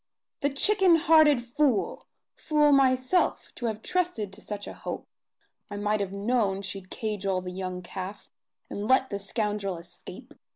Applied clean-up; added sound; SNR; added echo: none; none; none; none.